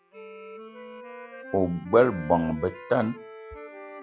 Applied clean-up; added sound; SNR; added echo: classical method log-MMSE.